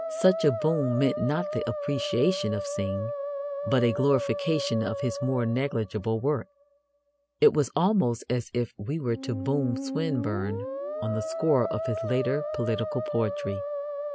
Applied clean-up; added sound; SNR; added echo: none; Musical instrument; 6 dB; none.